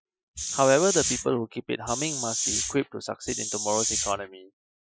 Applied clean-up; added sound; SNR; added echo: classical method Wiener filter.